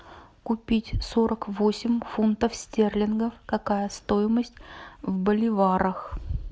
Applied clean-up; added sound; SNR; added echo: none; none; none; none.